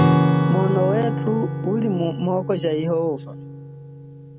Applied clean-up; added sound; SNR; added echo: none; Acoustic guitar / Strum; -1 dB; none.